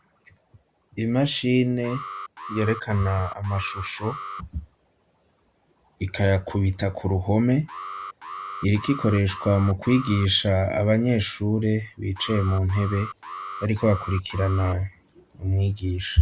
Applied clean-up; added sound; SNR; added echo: none; Alarm; 13 dB; none.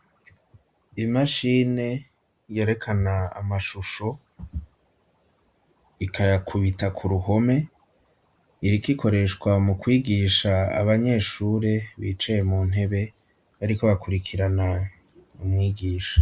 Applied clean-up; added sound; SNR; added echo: none; none; none; none.